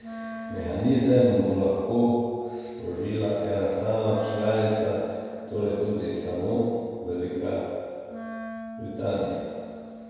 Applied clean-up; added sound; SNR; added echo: none; Wind instrument, woodwind instrument; 14 dB; reverberation time 1.9 s.